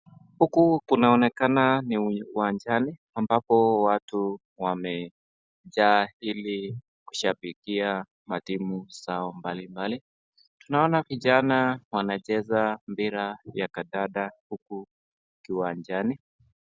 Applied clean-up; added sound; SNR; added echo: none; none; none; none.